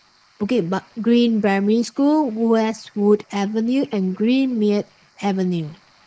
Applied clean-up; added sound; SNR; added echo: neural mask model Resemble Enhance denoiser.